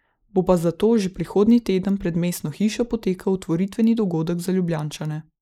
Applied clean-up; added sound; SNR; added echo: neural mask model Resemble Enhance denoiser.